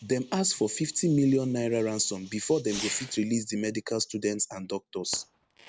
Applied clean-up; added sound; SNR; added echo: none; Fireworks; 17 dB; none.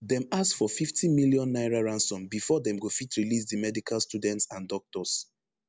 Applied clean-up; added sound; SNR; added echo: none; none; none; none.